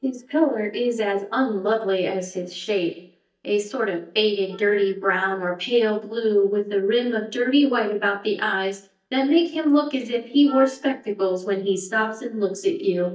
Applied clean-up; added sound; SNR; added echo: neural mask model DeepFilterNet 3.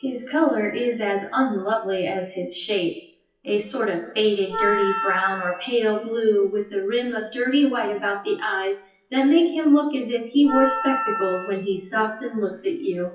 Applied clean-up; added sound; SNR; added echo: classical method WPE with log-MMSE.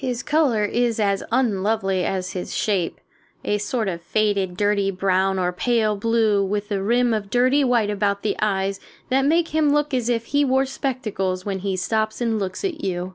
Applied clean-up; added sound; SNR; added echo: none; none; none; none.